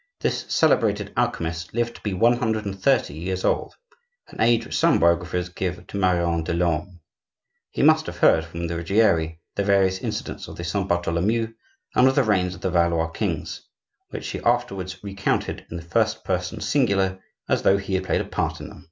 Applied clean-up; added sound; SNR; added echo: none; none; none; none.